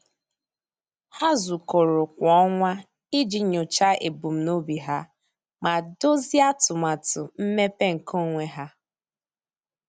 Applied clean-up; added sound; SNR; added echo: none; none; none; none.